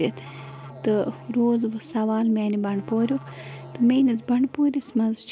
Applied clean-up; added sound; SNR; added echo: none; Musical instrument; 19 dB; none.